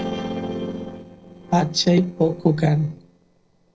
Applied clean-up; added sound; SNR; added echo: neural separator model SepFormer DNS4.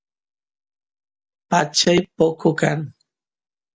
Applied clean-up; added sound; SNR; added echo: none; none; none; none.